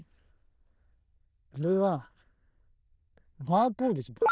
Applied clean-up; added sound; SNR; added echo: neural diffusion model UNIVERSE++.